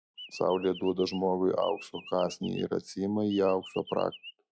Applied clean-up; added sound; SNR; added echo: classical method log-MMSE.